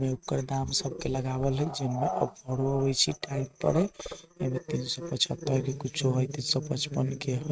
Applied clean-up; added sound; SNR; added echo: neural mask model RNNoise.